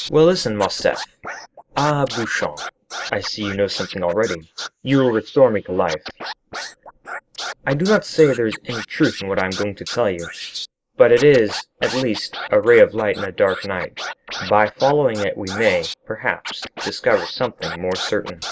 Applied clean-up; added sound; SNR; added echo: neural mask model Resemble Enhance denoiser.